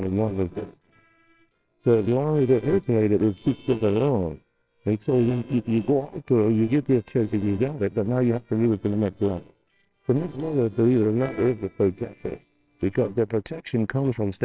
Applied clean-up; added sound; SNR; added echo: neural separator model SepFormer WHAMR!.